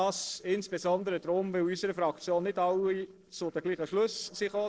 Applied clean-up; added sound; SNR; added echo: neural separator model SepFormer DNS4.